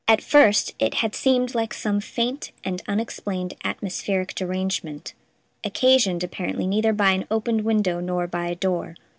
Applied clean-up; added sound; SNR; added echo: none; none; none; none.